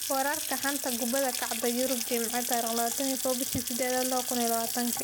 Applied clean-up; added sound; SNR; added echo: none; Sink (filling or washing) / Water tap, faucet / Splash, splatter; 2 dB; none.